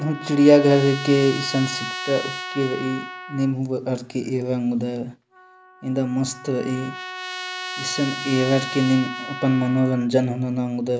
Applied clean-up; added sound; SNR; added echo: none; Trumpet; 12 dB; none.